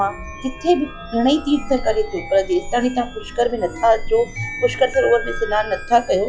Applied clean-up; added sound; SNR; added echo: classical method log-MMSE.